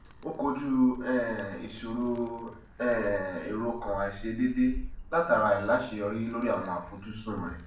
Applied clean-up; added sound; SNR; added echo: none; Animal; 15 dB; reverberation time 0.4 s.